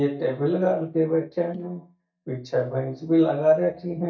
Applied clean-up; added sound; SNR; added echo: neural mask model DeepFilterNet 3.